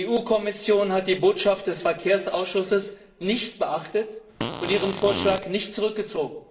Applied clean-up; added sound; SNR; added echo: none; Fart; 7 dB; reverberation time 0.7 s.